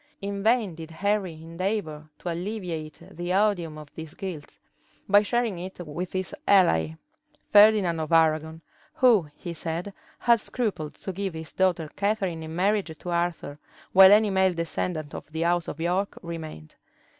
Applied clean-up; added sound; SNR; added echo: none; none; none; none.